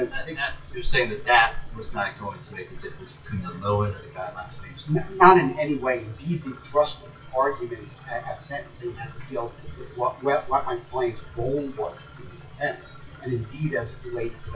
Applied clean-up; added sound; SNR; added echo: classical method WPE with log-MMSE.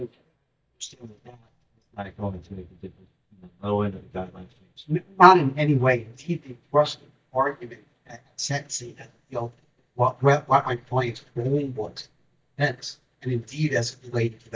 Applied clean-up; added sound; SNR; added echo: neural mask model DeepFilterNet 3.